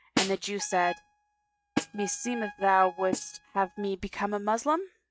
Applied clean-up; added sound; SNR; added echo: neural mask model RNNoise.